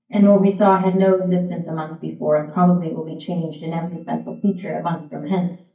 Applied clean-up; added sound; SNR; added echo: neural mask model DeepFilterNet 3.